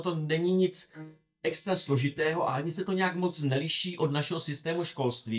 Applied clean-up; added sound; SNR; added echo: neural mask model DeepFilterNet 3.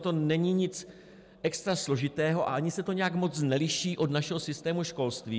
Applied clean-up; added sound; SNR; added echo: none; none; none; none.